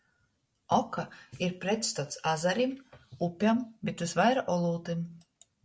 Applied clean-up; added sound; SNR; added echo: none; none; none; none.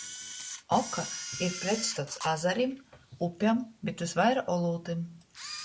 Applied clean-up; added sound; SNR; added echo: none; Camera; 12 dB; none.